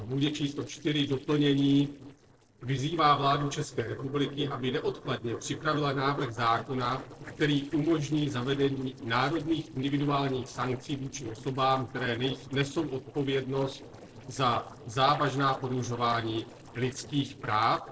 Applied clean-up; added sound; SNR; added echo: neural separator model SepFormer DNS4.